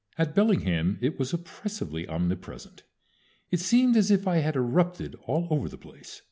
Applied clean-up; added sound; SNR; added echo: none; none; none; none.